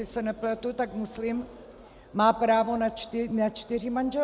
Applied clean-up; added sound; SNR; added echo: none; none; none; none.